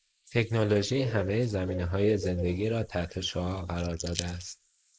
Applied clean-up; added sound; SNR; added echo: neural mask model Resemble Enhance denoiser.